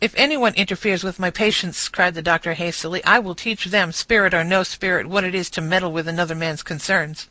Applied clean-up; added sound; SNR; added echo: none; none; none; none.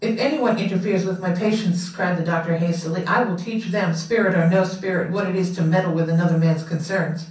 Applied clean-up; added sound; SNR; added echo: none; none; none; reverberation time 0.6 s.